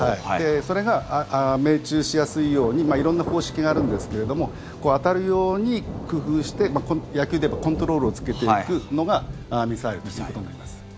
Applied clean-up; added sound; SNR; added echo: none; Thunder; 12 dB; none.